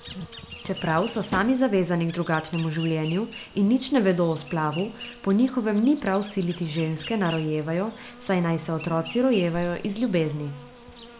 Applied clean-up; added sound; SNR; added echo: none; Insect + Drawer open or close; 17 dB; none.